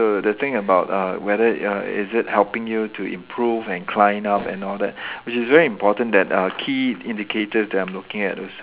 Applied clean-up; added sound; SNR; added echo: none; none; none; none.